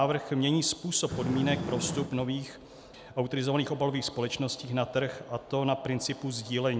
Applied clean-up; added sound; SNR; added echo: none; Fire; 9 dB; none.